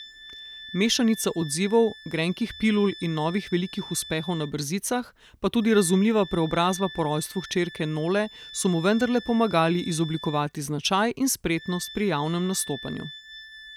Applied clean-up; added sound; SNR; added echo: none; Wind instrument, woodwind instrument; 18 dB; none.